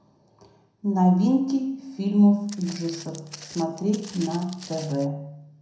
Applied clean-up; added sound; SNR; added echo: none; Walk, footsteps; 18 dB; reverberation time 0.6 s.